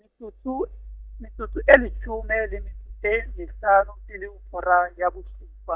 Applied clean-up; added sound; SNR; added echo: neural mask model DeepFilterNet 3.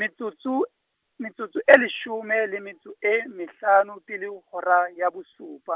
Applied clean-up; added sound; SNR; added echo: none; none; none; none.